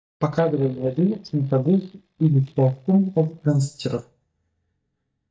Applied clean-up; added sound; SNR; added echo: neural mask model DeepFilterNet 3.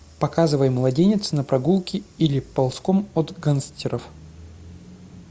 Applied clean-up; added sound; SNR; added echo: none; none; none; none.